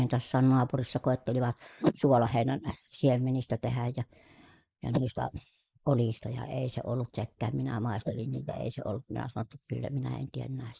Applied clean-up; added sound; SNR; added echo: neural mask model Resemble Enhance denoiser.